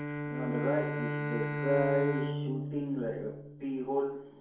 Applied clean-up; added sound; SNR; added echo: none; Bowed string instrument; 2 dB; reverberation time 2.4 s.